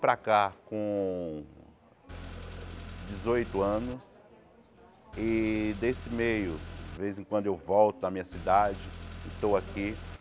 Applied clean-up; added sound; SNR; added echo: none; Car; 11 dB; none.